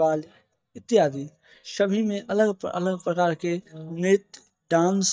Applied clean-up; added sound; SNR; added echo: neural mask model DeepFilterNet 3.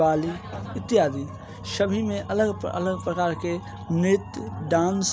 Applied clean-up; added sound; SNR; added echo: none; none; none; none.